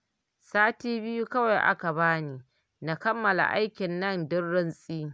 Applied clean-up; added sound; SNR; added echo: none; none; none; none.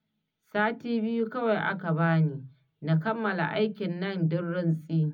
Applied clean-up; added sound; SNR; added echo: none; none; none; reverberation time 0.4 s.